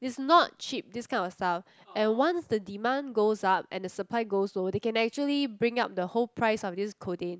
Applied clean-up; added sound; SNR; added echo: none; none; none; none.